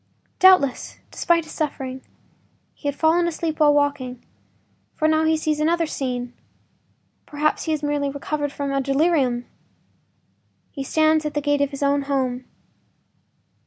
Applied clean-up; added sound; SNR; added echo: none; none; none; none.